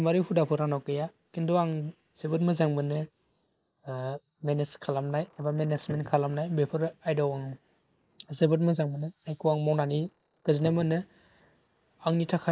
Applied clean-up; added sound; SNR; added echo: neural mask model Resemble Enhance denoiser.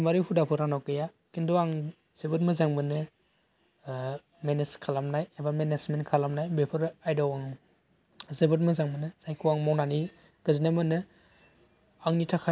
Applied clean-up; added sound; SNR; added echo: none; none; none; none.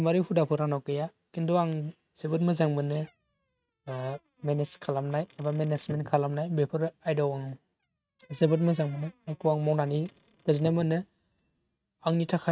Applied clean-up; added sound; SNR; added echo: neural mask model RNNoise.